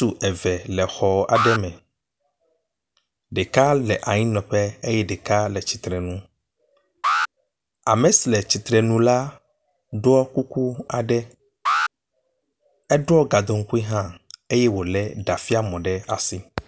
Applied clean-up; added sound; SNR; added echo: none; Alarm; 6 dB; none.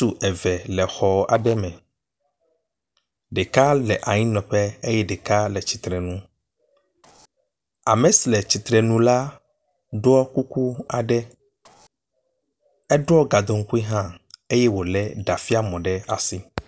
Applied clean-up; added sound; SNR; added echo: neural separator model SepFormer DNS4.